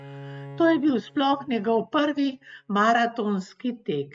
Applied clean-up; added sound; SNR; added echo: neural mask model RNNoise.